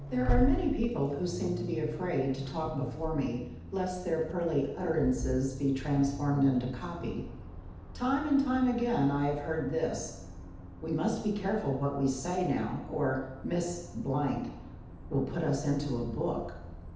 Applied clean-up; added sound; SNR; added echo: none; Accelerating, revving, vroom; 8 dB; reverberation time 0.8 s.